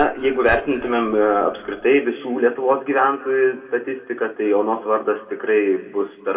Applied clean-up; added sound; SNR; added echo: none; none; none; reverberation time 2.2 s.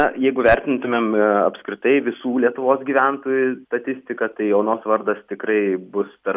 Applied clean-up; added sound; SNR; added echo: none; none; none; none.